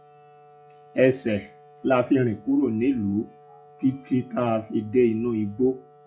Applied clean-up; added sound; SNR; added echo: classical method log-MMSE.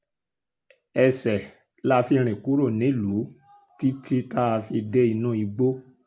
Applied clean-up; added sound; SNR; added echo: none; none; none; none.